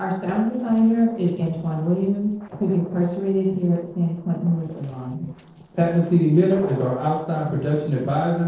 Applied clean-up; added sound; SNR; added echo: neural separator model SepFormer DNS4.